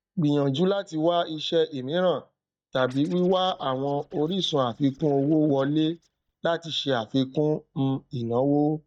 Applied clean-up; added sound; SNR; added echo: neural mask model DeepFilterNet 3.